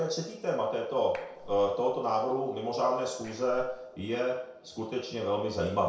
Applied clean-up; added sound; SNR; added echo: neural separator model SepFormer DNS4.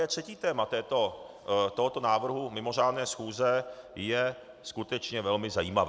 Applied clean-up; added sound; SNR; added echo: none; none; none; none.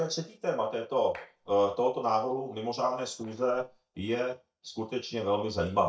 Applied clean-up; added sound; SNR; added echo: neural mask model DeepFilterNet 3.